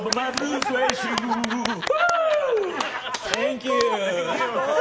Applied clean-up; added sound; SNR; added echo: none; none; none; none.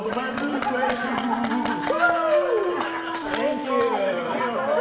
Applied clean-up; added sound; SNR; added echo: none; Wind instrument, woodwind instrument; 8 dB; reverberation time 2.0 s.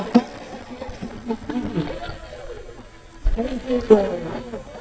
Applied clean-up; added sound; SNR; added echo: neural mask model DeepFilterNet 3.